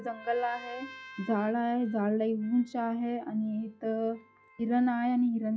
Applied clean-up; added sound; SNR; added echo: classical method log-MMSE.